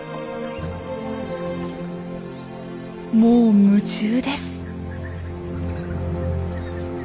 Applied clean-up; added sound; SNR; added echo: none; none; none; none.